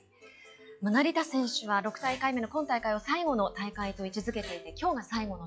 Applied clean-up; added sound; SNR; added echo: classical method log-MMSE.